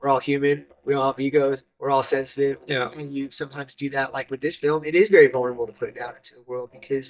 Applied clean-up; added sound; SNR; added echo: neural mask model DeepFilterNet 3.